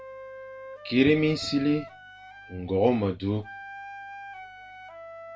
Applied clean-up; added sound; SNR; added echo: none; Wind instrument, woodwind instrument; 15 dB; reverberation time 0.2 s.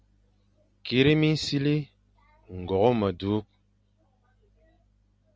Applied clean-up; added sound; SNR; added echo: none; none; none; none.